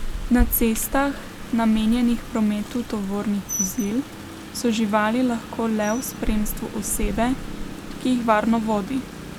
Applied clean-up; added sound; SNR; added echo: none; Rain; 7 dB; none.